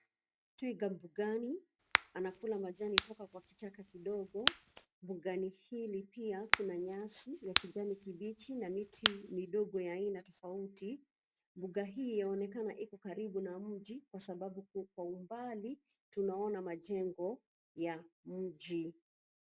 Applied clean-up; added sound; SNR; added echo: none; Crack; -4 dB; none.